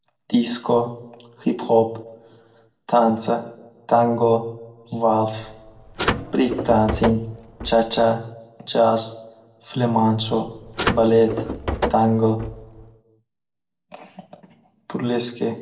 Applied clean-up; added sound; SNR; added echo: none; Car; 6 dB; reverberation time 0.5 s.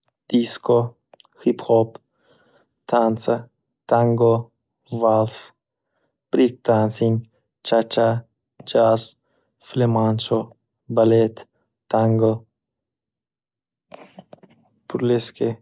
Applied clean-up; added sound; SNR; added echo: none; none; none; none.